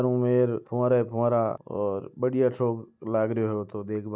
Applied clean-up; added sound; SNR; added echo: none; none; none; none.